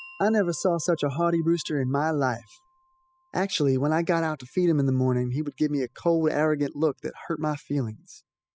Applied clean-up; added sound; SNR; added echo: classical method spectral subtraction.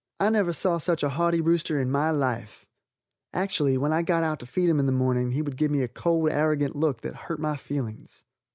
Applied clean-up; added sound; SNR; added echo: none; none; none; none.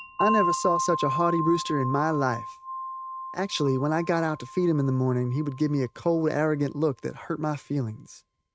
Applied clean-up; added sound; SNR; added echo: neural mask model RNNoise.